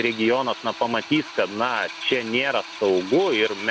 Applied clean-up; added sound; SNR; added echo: none; Drill; 14 dB; none.